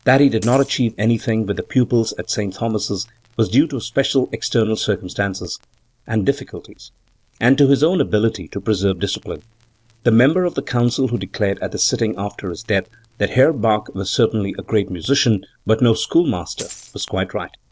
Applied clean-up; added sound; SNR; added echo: neural separator model SepFormer DNS4.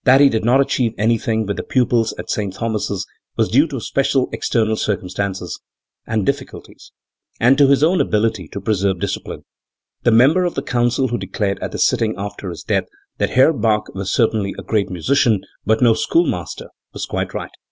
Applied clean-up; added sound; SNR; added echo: none; none; none; none.